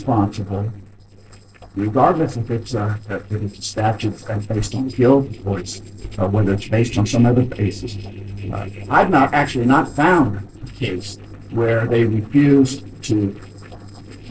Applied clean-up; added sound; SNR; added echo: neural separator model SepFormer DNS4.